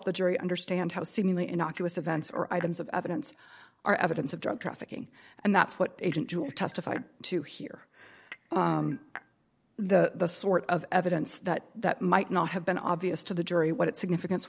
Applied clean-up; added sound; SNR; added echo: neural mask model DeepFilterNet 3.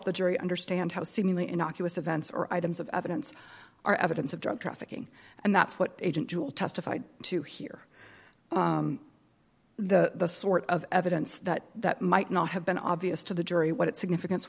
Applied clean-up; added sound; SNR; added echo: none; none; none; none.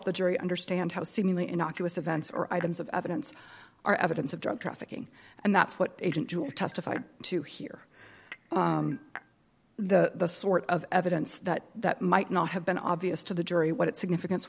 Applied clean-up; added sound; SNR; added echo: none; Cutlery, silverware / Dishes, pots, and pans / Chink, clink; 18 dB; none.